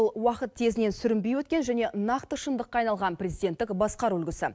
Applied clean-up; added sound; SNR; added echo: none; none; none; none.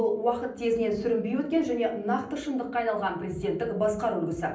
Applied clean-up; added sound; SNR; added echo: none; none; none; reverberation time 0.6 s.